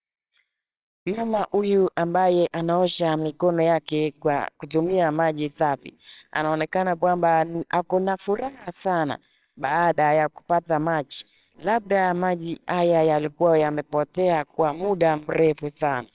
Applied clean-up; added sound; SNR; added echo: neural separator model SepFormer WHAMR!.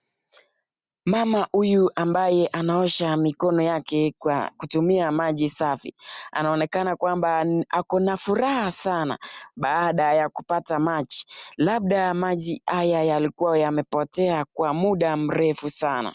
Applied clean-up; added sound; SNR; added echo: none; none; none; none.